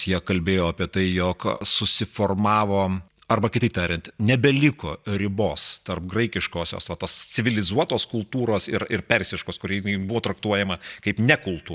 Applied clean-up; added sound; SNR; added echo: none; none; none; none.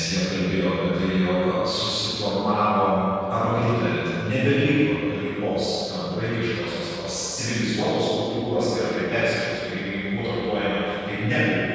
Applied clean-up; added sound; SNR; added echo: neural separator model SepFormer DNS4.